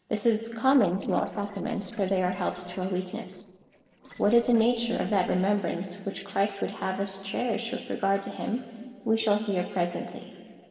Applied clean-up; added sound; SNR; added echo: neural separator model SepFormer DNS4.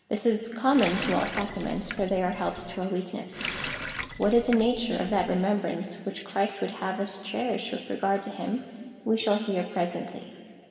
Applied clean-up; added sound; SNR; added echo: none; Water tap, faucet; 9 dB; reverberation time 2.5 s.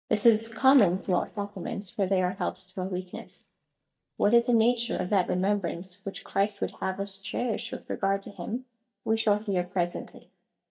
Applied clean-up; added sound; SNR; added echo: neural mask model DeepFilterNet 3.